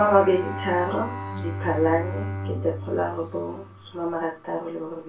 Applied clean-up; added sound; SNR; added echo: none; Bowed string instrument; 8 dB; reverberation time 0.2 s.